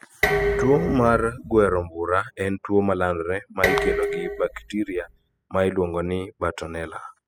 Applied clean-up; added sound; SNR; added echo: classical method spectral subtraction.